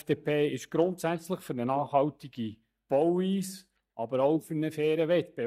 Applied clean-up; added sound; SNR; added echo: neural mask model DeepFilterNet 3.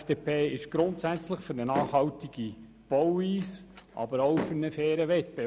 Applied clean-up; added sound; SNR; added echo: none; Slam; 12 dB; none.